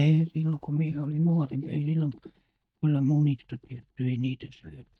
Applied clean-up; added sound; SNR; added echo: neural mask model DeepFilterNet 3.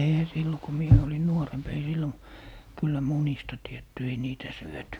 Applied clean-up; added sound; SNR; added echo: none; none; none; none.